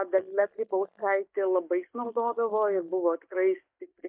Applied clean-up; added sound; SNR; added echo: neural mask model DeepFilterNet 3.